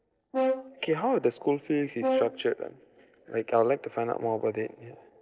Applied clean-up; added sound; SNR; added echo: neural separator model SepFormer DNS4.